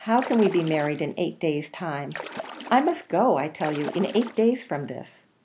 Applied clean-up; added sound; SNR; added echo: none; Splash, splatter; 14 dB; none.